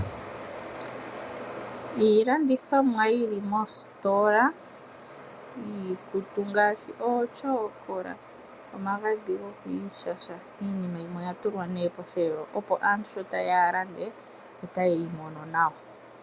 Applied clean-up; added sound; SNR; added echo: none; none; none; none.